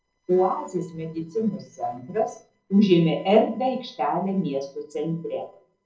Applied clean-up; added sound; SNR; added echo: neural separator model SepFormer DNS4.